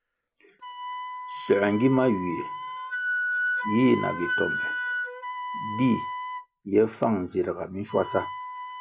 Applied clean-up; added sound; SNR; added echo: none; Wind instrument, woodwind instrument; 5 dB; none.